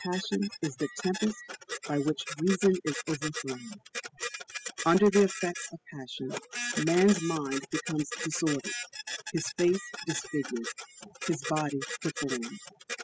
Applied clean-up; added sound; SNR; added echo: classical method spectral subtraction.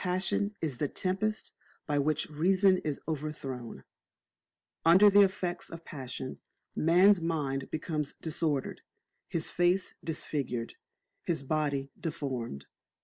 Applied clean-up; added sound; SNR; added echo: none; none; none; none.